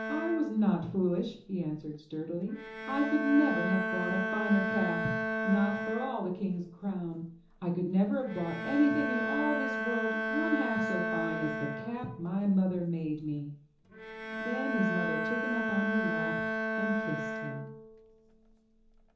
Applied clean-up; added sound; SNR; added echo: none; Bowed string instrument; 3 dB; reverberation time 1.2 s.